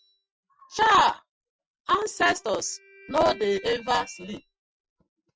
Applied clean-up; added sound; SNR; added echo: classical method Wiener filter.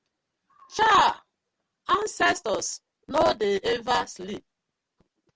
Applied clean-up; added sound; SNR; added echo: none; none; none; none.